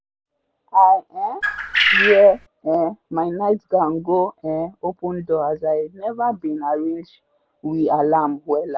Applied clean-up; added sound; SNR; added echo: none; Bird; -1 dB; none.